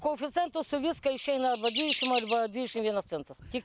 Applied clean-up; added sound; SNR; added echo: none; Chirp, tweet; 5 dB; none.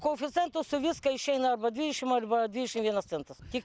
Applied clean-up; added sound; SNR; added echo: none; none; none; none.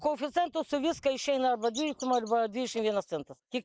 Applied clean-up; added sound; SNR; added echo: neural mask model Resemble Enhance denoiser.